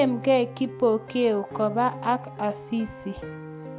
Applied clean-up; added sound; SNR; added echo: none; Piano; 13 dB; none.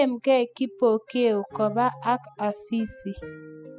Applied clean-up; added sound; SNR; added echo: classical method spectral subtraction.